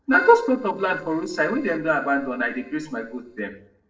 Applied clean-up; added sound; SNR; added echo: neural separator model SepFormer DNS4.